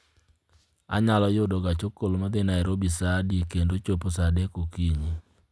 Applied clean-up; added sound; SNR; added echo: none; none; none; none.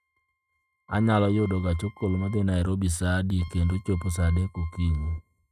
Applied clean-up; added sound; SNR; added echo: neural mask model RNNoise.